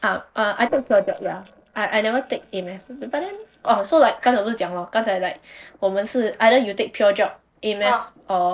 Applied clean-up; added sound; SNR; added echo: neural separator model SepFormer DNS4.